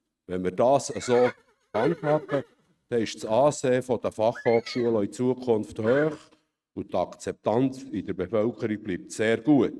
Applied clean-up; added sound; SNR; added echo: neural mask model RNNoise.